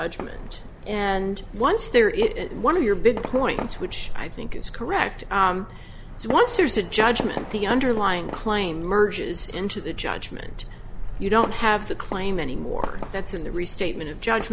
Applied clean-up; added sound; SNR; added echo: none; Fireworks; 15 dB; none.